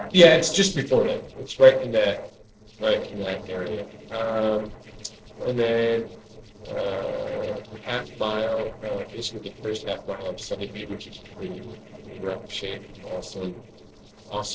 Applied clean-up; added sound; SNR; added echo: neural separator model SepFormer DNS4.